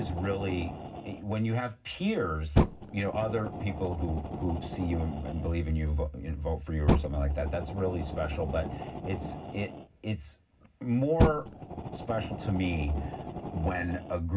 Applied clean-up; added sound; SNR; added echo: none; Fire; 3 dB; reverberation time 0.4 s.